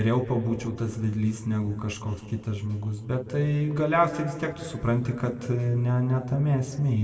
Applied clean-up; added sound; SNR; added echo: none; none; none; reverberation time 2.0 s.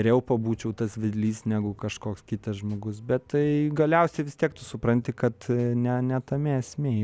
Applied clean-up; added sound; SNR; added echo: none; none; none; none.